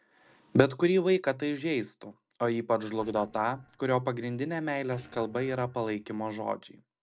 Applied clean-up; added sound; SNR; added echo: neural separator model SepFormer DNS4.